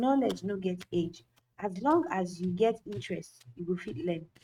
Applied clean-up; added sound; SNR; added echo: neural mask model RNNoise.